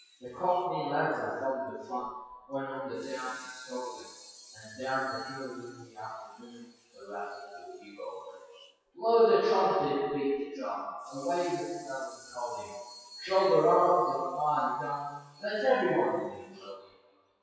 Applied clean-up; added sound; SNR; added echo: classical method WPE with log-MMSE.